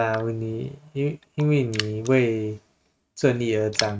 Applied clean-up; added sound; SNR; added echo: neural mask model RNNoise.